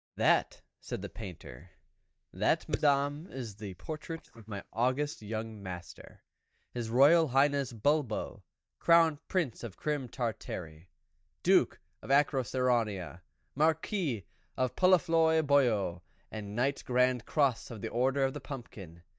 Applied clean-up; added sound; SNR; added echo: neural mask model DeepFilterNet 3.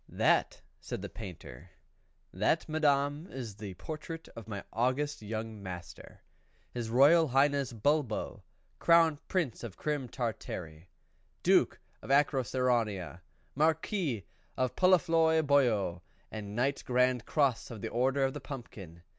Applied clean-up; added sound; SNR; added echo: none; none; none; none.